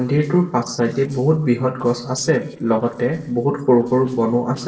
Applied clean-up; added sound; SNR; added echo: neural separator model SepFormer DNS4.